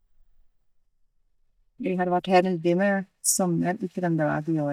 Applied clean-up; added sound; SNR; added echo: neural mask model DeepFilterNet 3.